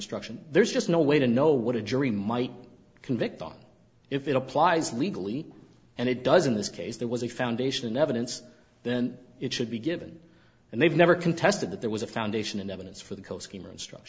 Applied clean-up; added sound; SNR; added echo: none; none; none; none.